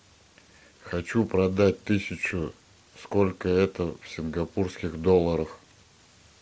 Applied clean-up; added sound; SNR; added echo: none; none; none; none.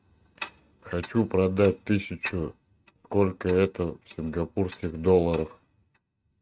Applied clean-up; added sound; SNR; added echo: neural mask model RNNoise.